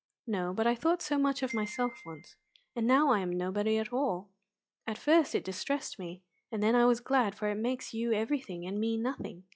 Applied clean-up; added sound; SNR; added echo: classical method log-MMSE.